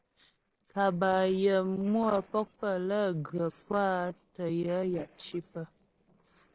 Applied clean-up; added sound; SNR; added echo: neural separator model SepFormer DNS4.